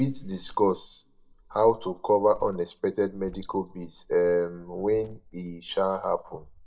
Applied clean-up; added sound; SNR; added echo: neural mask model DeepFilterNet 3.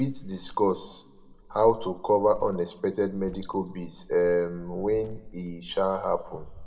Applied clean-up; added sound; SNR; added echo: none; Cricket; 15 dB; reverberation time 2.2 s.